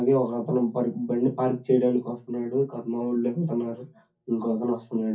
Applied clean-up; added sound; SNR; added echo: none; none; none; reverberation time 0.3 s.